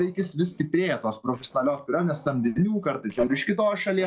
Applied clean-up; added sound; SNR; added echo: neural separator model SepFormer DNS4.